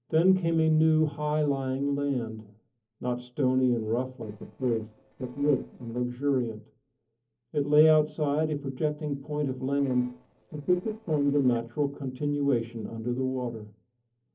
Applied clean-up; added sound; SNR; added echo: neural separator model SepFormer DNS4.